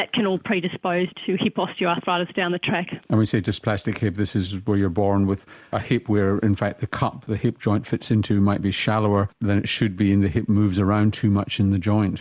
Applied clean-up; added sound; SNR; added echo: none; none; none; none.